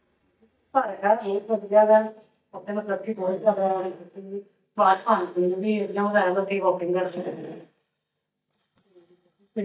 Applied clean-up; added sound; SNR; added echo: neural mask model DeepFilterNet 3.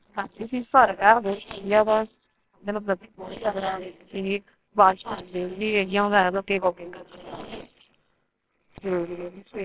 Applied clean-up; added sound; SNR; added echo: neural separator model SepFormer WHAMR!.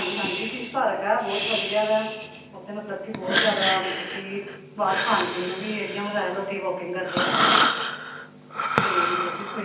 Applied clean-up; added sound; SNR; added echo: none; Breathing; -1 dB; reverberation time 0.9 s.